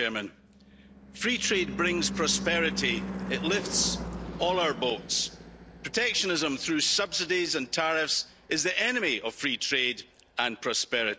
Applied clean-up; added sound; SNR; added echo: none; Car passing by / Engine / Truck; 11 dB; none.